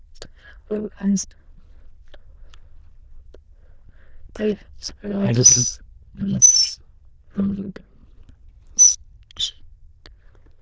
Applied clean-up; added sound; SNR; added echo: neural diffusion model UNIVERSE++.